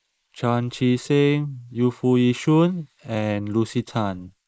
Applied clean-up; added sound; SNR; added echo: neural mask model Resemble Enhance denoiser.